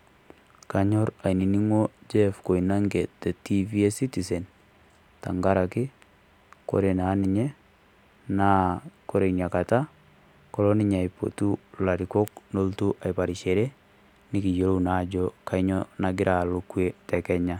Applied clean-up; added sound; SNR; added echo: none; none; none; none.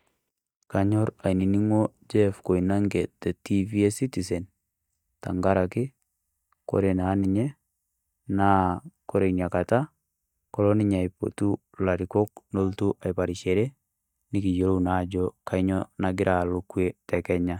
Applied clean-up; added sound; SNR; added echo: neural mask model DeepFilterNet 3.